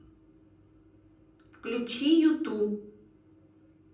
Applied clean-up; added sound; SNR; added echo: none; none; none; reverberation time 0.6 s.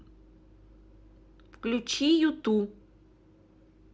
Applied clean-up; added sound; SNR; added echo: none; none; none; none.